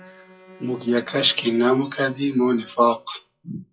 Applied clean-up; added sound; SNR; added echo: classical method WPE with log-MMSE.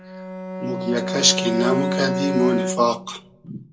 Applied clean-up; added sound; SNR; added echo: none; Bowed string instrument; 3 dB; reverberation time 0.2 s.